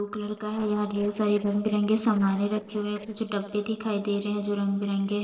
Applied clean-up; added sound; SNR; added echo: neural separator model SepFormer DNS4.